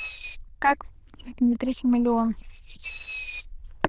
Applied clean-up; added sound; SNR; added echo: neural diffusion model UNIVERSE++.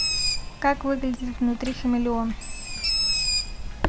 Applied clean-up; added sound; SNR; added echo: none; Bird; 0 dB; none.